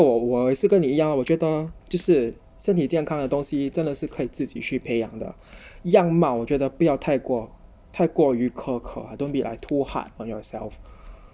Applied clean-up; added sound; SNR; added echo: none; none; none; none.